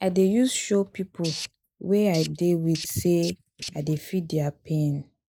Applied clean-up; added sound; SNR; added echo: neural mask model Resemble Enhance denoiser.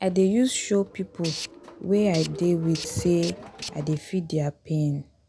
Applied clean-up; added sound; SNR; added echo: none; Tools; 14 dB; none.